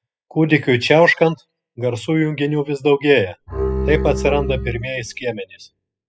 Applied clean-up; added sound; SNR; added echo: classical method spectral subtraction.